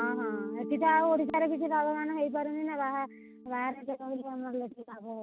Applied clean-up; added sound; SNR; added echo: neural mask model RNNoise.